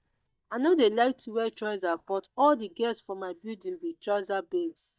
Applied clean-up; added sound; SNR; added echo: neural mask model DeepFilterNet 3.